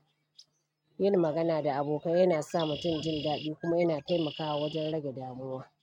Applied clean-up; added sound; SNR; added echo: neural mask model RNNoise.